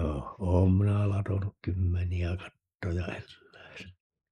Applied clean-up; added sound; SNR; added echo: neural mask model Resemble Enhance denoiser.